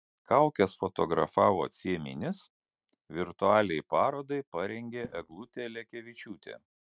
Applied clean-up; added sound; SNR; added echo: neural mask model DeepFilterNet 3.